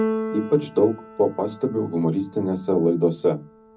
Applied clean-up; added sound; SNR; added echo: none; Keyboard (musical); 10 dB; reverberation time 0.4 s.